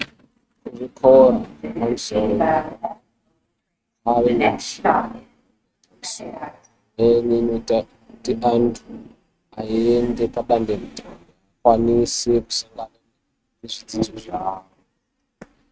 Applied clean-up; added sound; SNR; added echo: neural mask model RNNoise.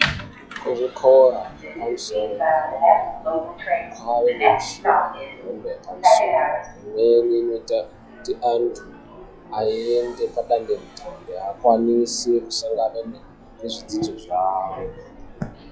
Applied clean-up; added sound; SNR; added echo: classical method log-MMSE.